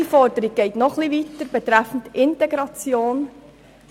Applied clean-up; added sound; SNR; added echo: none; none; none; none.